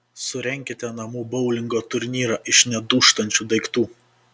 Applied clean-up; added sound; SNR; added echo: none; none; none; none.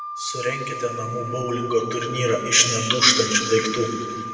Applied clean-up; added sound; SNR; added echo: none; Wind instrument, woodwind instrument; 9 dB; reverberation time 2.6 s.